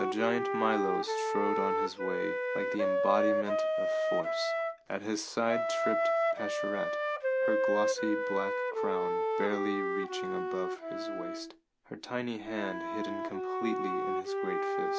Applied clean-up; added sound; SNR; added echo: none; Wind instrument, woodwind instrument; -4 dB; none.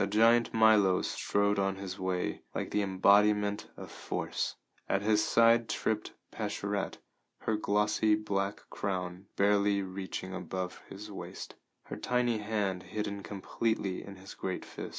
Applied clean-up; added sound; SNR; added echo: none; none; none; none.